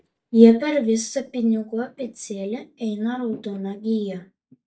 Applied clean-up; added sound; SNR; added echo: neural mask model DeepFilterNet 3.